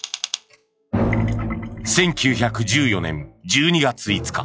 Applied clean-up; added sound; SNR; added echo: classical method log-MMSE.